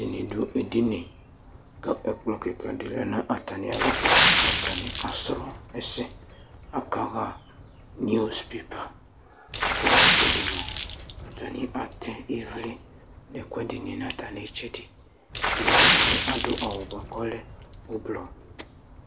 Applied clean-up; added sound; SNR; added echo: none; Water / Splash, splatter; -5 dB; none.